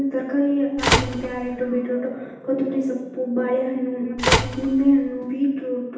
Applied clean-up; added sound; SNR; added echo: none; Telephone; 1 dB; reverberation time 0.9 s.